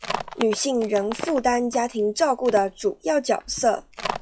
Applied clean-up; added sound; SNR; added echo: classical method log-MMSE.